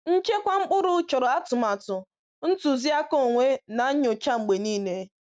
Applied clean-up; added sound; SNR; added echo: none; none; none; none.